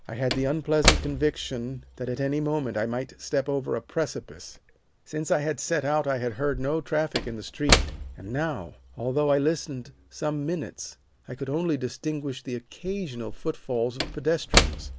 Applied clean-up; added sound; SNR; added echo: none; Slam / Wood; 3 dB; none.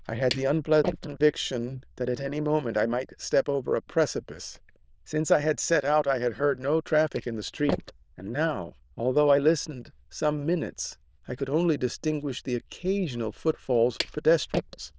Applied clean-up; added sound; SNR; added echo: neural diffusion model UNIVERSE++.